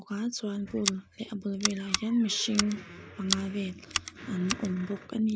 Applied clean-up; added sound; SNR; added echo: none; Scissors; 5 dB; none.